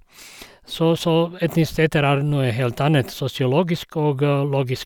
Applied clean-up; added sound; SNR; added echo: none; none; none; none.